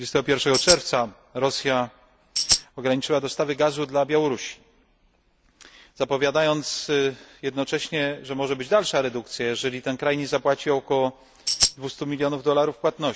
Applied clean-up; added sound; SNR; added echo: none; Tambourine; -3 dB; none.